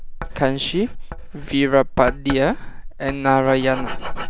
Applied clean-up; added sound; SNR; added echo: none; Writing; 7 dB; none.